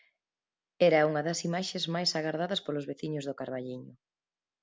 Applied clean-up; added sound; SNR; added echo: none; none; none; none.